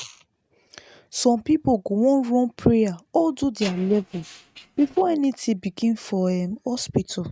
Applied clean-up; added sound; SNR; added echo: neural mask model RNNoise.